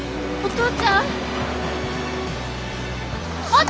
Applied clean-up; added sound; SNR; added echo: none; Squeak; 17 dB; none.